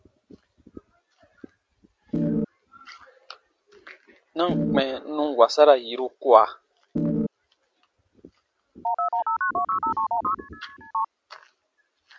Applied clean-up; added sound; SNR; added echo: none; Telephone + Organ; -2 dB; none.